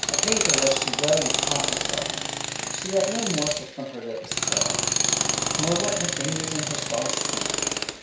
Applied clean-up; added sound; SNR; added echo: none; Tools; -4 dB; reverberation time 0.6 s.